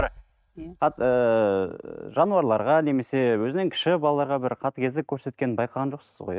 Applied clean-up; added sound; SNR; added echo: neural mask model RNNoise.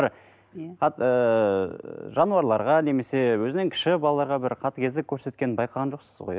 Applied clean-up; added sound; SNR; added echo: none; none; none; none.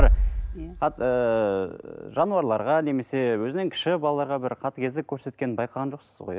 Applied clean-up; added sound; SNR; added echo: none; Bass drum; 3 dB; none.